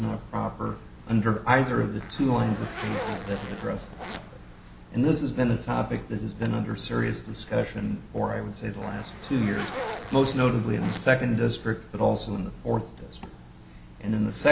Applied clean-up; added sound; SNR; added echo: none; Zipper (clothing); 14 dB; none.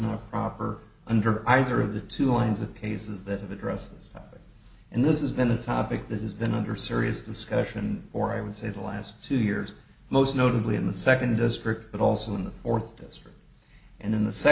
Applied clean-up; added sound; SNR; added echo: none; none; none; none.